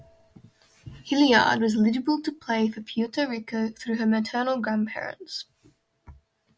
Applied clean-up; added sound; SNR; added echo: none; none; none; none.